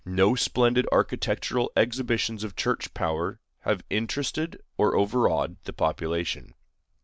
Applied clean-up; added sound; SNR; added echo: none; none; none; none.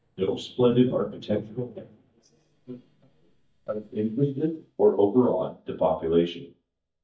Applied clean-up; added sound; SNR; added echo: neural mask model DeepFilterNet 3.